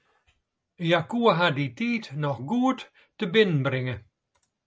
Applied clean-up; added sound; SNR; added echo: none; none; none; none.